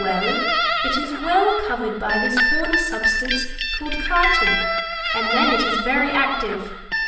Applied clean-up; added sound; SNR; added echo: none; Guitar; -1 dB; reverberation time 0.8 s.